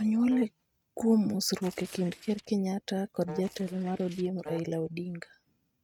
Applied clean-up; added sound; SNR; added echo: neural mask model RNNoise.